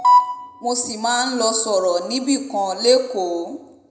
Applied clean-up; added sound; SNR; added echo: none; none; none; reverberation time 0.7 s.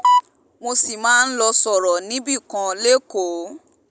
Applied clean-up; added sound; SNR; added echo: none; none; none; none.